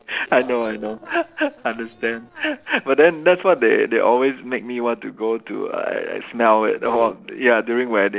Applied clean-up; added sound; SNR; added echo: neural separator model SepFormer DNS4.